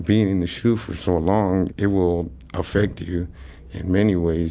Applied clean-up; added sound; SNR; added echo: none; none; none; none.